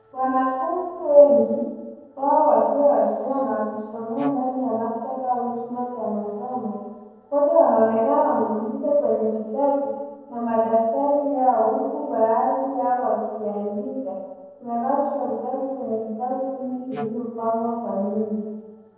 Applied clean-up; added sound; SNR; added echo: neural separator model SepFormer DNS4.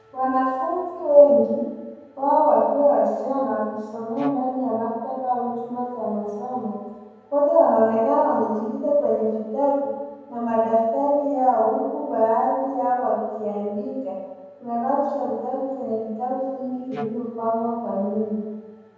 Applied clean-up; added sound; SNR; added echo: none; Wind instrument, woodwind instrument; 15 dB; reverberation time 1.2 s.